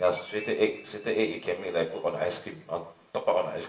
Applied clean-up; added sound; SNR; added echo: none; Chime; 17 dB; reverberation time 0.8 s.